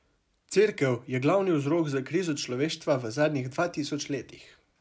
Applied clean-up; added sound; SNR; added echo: none; none; none; none.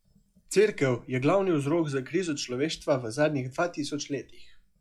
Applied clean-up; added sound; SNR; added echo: classical method log-MMSE.